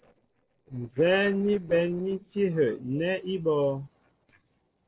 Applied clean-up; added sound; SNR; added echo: neural separator model SepFormer DNS4.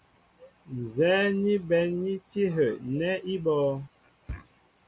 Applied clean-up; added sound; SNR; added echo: none; none; none; none.